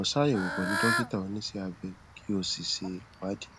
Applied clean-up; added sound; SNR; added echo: none; Bird / Fowl; 5 dB; none.